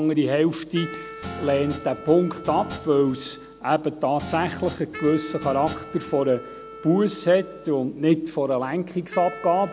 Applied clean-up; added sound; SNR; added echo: none; Guitar + Wind instrument, woodwind instrument; 14 dB; none.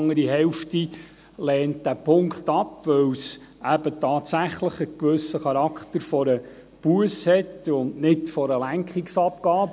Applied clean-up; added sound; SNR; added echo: none; none; none; none.